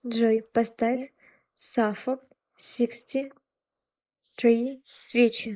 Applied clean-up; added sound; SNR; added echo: neural mask model Resemble Enhance denoiser.